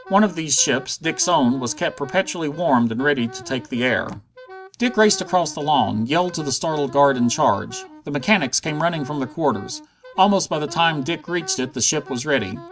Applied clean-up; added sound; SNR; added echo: none; Wind instrument, woodwind instrument; 18 dB; none.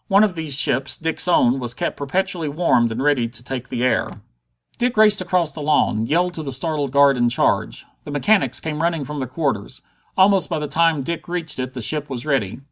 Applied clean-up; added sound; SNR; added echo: none; none; none; none.